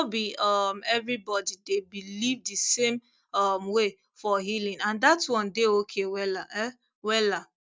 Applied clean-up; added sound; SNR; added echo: none; none; none; none.